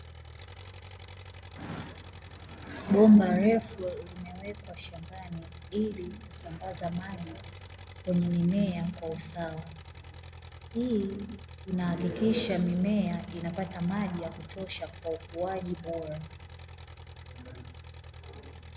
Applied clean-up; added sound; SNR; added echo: none; Engine; 15 dB; none.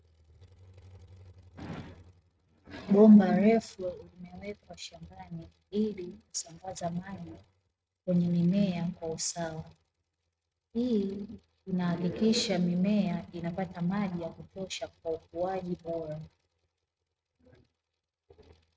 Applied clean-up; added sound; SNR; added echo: neural mask model RNNoise.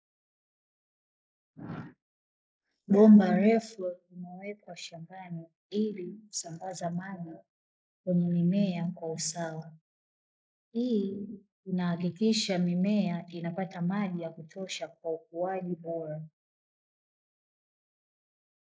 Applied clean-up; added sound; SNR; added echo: neural mask model Resemble Enhance denoiser.